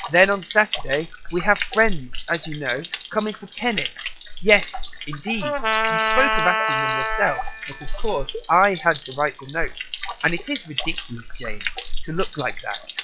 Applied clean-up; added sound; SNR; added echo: classical method log-MMSE.